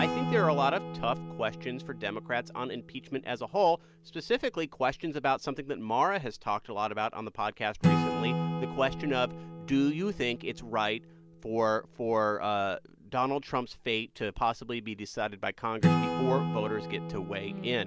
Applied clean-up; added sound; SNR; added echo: none; Acoustic guitar / Strum; 4 dB; none.